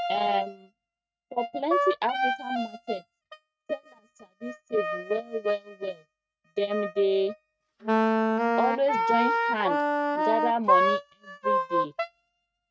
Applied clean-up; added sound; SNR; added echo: neural mask model RNNoise.